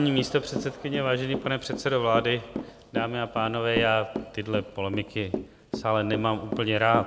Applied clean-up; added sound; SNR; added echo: none; Walk, footsteps / Run; 9 dB; none.